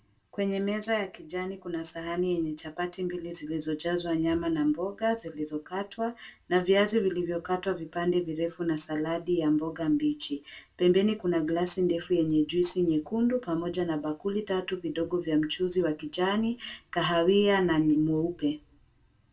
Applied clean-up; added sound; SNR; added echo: none; none; none; reverberation time 0.2 s.